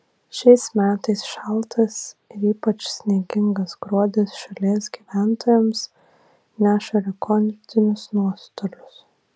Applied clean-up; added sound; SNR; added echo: none; none; none; none.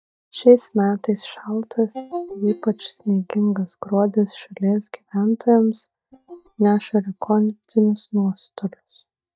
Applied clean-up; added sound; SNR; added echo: neural mask model DeepFilterNet 3.